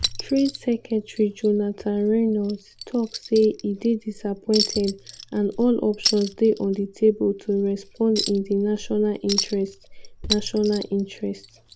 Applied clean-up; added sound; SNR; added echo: none; Chink, clink; 10 dB; none.